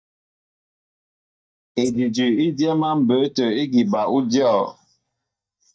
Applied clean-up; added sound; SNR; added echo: neural mask model DeepFilterNet 3.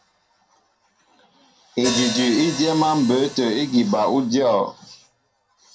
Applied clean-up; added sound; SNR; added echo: none; Hi-hat; 13 dB; reverberation time 0.2 s.